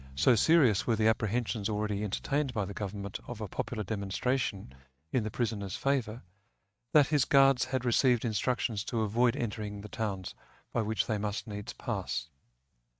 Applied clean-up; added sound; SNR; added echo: neural mask model RNNoise.